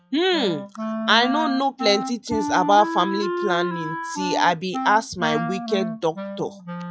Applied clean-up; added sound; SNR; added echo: classical method log-MMSE.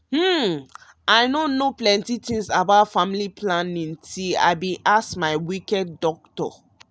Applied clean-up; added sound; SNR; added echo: none; none; none; none.